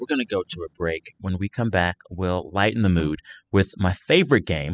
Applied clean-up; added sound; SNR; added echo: classical method spectral subtraction.